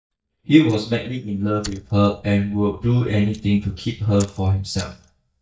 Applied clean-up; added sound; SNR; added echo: neural mask model DeepFilterNet 3.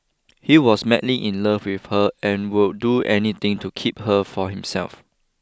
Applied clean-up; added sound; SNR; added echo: none; none; none; none.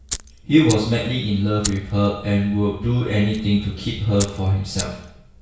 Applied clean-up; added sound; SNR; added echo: none; Fire; 14 dB; reverberation time 0.6 s.